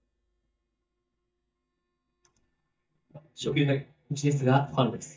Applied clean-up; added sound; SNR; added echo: neural mask model DeepFilterNet 3.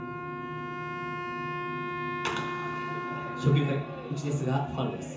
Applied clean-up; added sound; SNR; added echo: none; Wind instrument, woodwind instrument; 5 dB; reverberation time 0.6 s.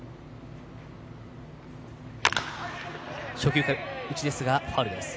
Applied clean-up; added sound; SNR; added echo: none; none; none; none.